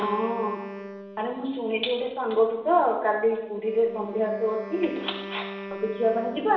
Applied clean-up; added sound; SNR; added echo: none; Wind instrument, woodwind instrument; 13 dB; reverberation time 0.9 s.